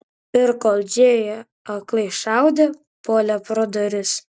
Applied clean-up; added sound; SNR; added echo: none; none; none; none.